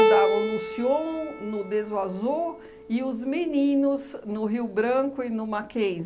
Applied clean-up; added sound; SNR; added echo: none; Keyboard (musical); 3 dB; none.